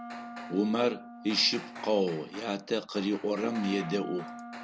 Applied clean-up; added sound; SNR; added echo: none; Wind instrument, woodwind instrument + Hammer; 12 dB; none.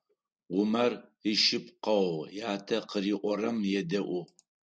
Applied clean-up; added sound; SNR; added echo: none; none; none; none.